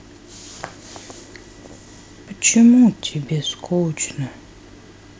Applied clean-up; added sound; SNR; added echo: none; none; none; none.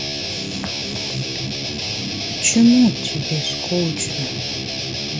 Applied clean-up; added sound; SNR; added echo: none; Guitar; 3 dB; none.